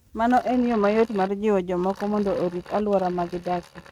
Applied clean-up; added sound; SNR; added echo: neural mask model RNNoise.